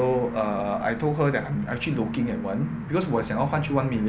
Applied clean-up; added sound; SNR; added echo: none; Telephone; 13 dB; none.